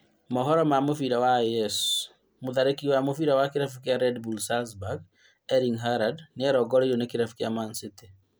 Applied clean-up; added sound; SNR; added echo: none; none; none; none.